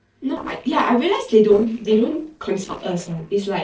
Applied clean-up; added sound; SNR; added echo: neural separator model SepFormer DNS4.